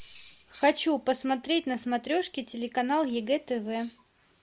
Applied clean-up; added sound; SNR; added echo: none; none; none; none.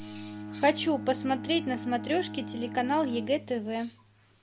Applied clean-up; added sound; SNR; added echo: none; Bowed string instrument; 10 dB; none.